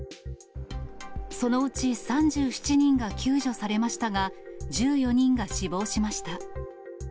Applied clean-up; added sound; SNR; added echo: none; none; none; none.